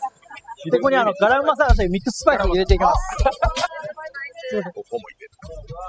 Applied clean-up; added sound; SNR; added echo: classical method spectral subtraction.